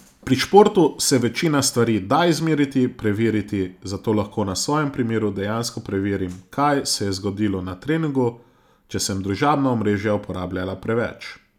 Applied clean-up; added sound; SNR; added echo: none; none; none; none.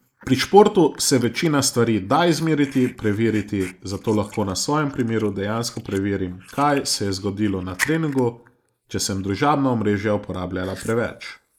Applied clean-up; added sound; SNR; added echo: neural mask model Resemble Enhance denoiser.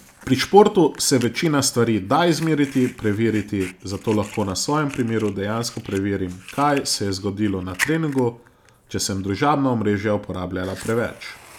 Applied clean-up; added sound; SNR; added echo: none; Fire; 18 dB; none.